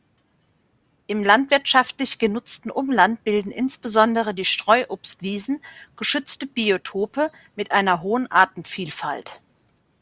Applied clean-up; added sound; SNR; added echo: none; none; none; none.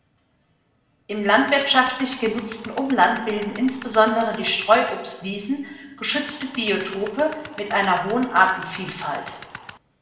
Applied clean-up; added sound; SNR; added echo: none; Tools; 17 dB; reverberation time 0.9 s.